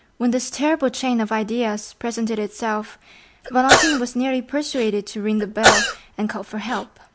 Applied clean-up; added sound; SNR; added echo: none; Sneeze / Cough; -1 dB; none.